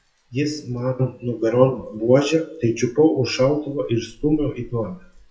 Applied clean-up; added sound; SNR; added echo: classical method WPE with log-MMSE.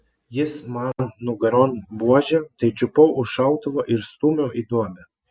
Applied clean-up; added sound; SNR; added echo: none; none; none; none.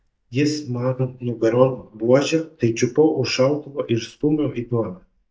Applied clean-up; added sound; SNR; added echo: neural mask model DeepFilterNet 3.